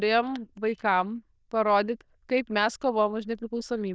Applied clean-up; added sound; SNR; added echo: neural diffusion model UNIVERSE++.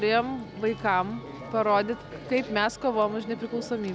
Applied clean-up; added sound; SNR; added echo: none; none; none; none.